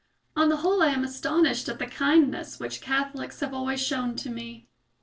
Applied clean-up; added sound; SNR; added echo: neural separator model SepFormer DNS4.